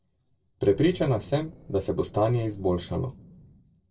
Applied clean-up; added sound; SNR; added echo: neural separator model SepFormer DNS4.